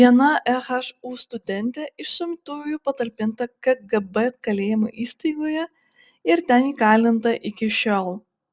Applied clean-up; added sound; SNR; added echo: none; none; none; none.